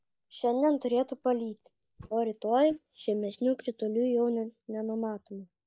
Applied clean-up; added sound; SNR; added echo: neural mask model DeepFilterNet 3.